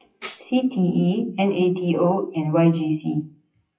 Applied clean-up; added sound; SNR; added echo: classical method WPE with log-MMSE.